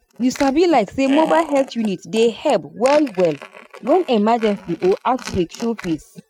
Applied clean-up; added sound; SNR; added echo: neural mask model RNNoise.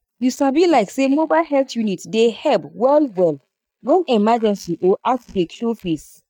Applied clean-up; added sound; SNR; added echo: neural mask model DeepFilterNet 3.